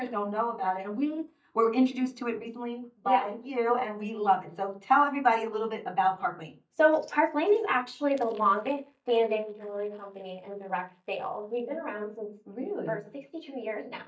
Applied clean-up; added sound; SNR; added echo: neural mask model DeepFilterNet 3.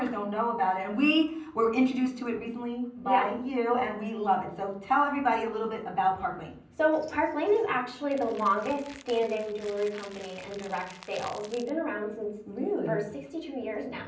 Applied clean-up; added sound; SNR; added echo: none; Crackle; 19 dB; reverberation time 0.6 s.